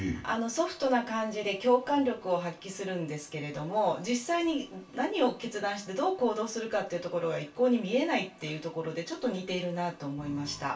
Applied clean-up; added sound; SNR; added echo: none; none; none; reverberation time 0.2 s.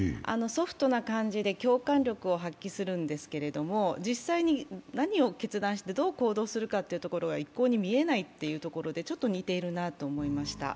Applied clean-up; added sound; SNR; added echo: none; none; none; none.